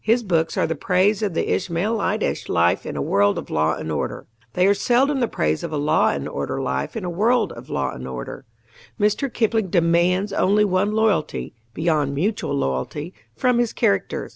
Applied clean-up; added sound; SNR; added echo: none; none; none; none.